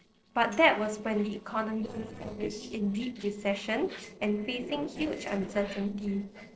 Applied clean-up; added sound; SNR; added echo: neural separator model SepFormer DNS4.